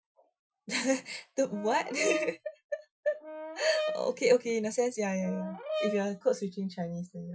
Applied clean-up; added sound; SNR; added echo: classical method Wiener filter.